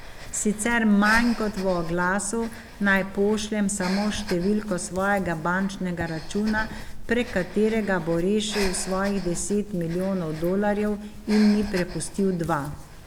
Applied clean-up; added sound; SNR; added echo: none; Breathing; 11 dB; none.